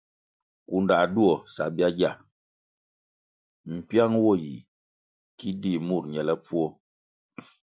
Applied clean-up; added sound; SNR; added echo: none; none; none; none.